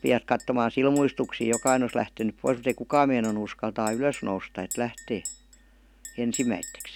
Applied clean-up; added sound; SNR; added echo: none; Chink, clink; 16 dB; none.